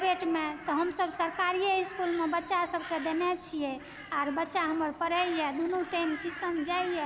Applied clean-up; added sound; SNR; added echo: none; Crow; 15 dB; none.